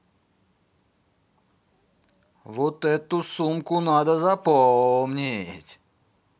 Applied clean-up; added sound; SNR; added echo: none; none; none; none.